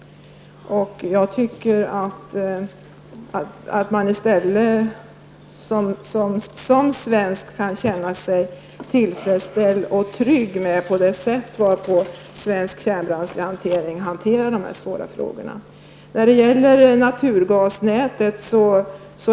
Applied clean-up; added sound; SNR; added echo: none; none; none; none.